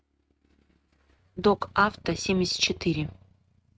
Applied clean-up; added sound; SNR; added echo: neural mask model RNNoise.